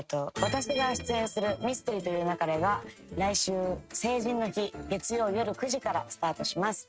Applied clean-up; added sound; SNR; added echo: neural mask model RNNoise.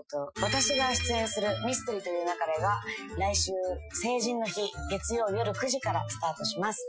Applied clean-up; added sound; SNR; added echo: classical method Wiener filter.